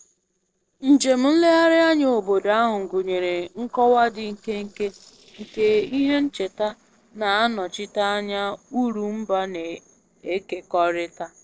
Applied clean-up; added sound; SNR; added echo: neural separator model SepFormer DNS4.